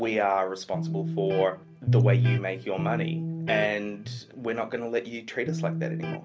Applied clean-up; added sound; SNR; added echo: none; Electric guitar; 0 dB; none.